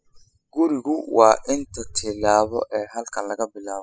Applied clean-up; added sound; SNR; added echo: classical method spectral subtraction.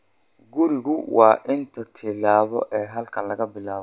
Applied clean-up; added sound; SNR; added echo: none; none; none; none.